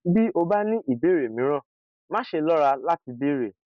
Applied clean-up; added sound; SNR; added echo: none; none; none; none.